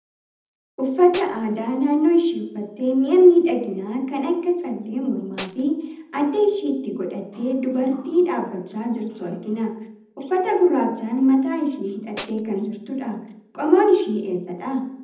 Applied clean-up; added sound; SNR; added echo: none; Tools; 14 dB; reverberation time 0.8 s.